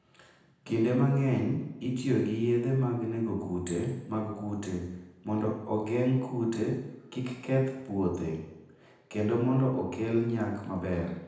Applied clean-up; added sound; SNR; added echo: none; none; none; reverberation time 0.9 s.